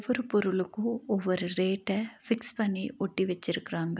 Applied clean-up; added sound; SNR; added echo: none; none; none; none.